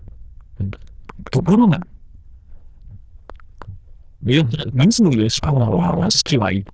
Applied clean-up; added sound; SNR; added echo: neural diffusion model UNIVERSE++.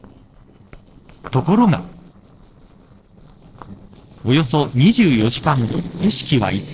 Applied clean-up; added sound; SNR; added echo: neural separator model SepFormer DNS4.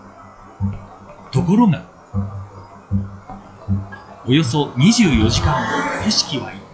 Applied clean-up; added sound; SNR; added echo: classical method log-MMSE.